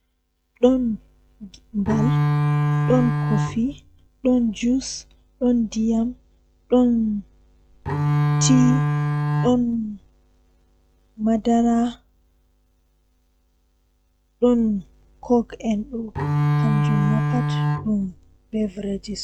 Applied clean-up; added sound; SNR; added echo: none; Bowed string instrument; -2 dB; none.